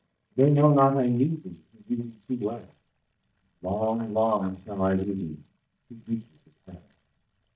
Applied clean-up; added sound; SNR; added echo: neural mask model DeepFilterNet 3.